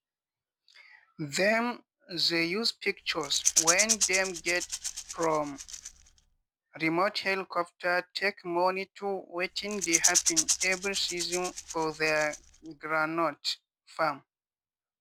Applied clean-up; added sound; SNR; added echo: none; Rattle / Rattle (instrument); 1 dB; none.